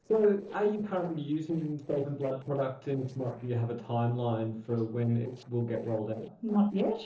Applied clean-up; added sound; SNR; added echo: neural separator model SepFormer DNS4.